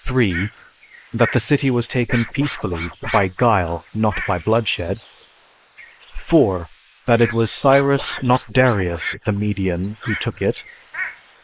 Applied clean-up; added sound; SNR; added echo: neural mask model Resemble Enhance denoiser.